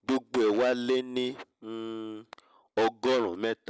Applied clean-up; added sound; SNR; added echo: none; none; none; none.